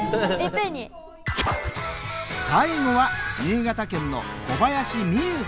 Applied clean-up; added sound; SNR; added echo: none; Chink, clink; 20 dB; none.